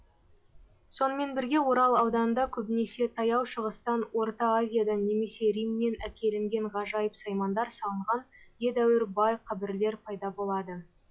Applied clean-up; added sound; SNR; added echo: classical method log-MMSE.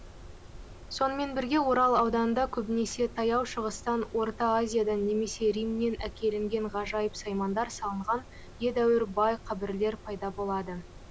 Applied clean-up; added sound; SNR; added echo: none; Mechanisms; 17 dB; none.